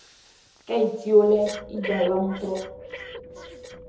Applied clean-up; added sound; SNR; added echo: none; Breathing; 14 dB; reverberation time 0.7 s.